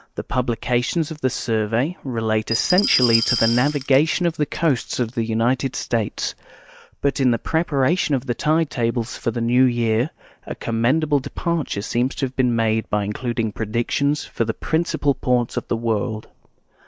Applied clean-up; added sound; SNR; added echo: none; Glass; 5 dB; none.